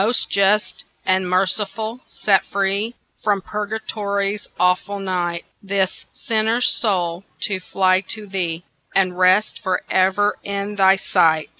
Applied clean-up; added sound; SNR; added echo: none; none; none; none.